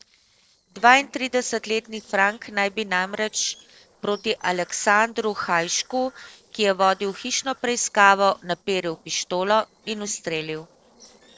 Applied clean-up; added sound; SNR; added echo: neural separator model SepFormer DNS4.